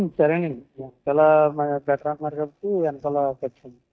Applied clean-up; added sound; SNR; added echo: neural mask model DeepFilterNet 3.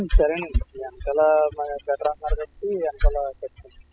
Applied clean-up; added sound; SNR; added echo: classical method spectral subtraction.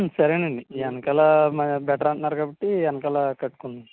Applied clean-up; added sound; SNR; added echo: none; none; none; none.